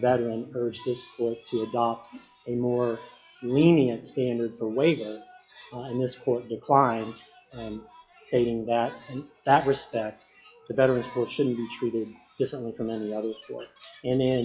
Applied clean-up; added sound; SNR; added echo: classical method log-MMSE.